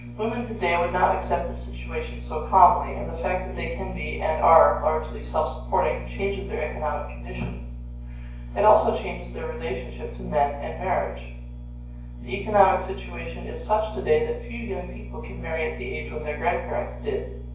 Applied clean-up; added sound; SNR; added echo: none; none; none; reverberation time 0.9 s.